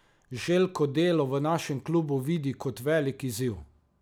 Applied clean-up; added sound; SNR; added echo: none; none; none; none.